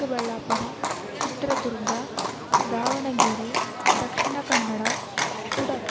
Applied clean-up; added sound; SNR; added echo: none; Livestock, farm animals, working animals; -5 dB; none.